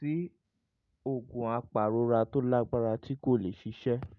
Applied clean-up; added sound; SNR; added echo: none; none; none; none.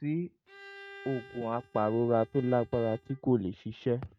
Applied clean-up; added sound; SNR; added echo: neural mask model RNNoise.